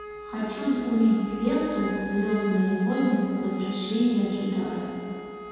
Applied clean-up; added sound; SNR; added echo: none; Wind instrument, woodwind instrument; 13 dB; reverberation time 2.0 s.